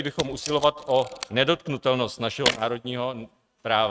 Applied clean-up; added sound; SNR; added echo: neural mask model RNNoise.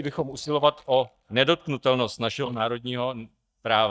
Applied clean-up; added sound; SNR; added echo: neural mask model DeepFilterNet 3.